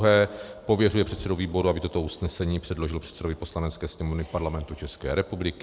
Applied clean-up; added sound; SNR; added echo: none; none; none; none.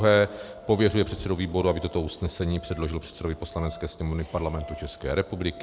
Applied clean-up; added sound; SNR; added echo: none; Wind instrument, woodwind instrument; 20 dB; none.